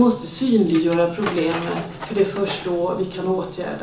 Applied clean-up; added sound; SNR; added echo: none; Tools; 12 dB; reverberation time 0.7 s.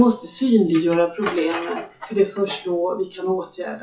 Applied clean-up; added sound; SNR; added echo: classical method WPE with log-MMSE.